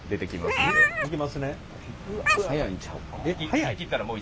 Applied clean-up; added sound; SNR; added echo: none; Meow; -3 dB; none.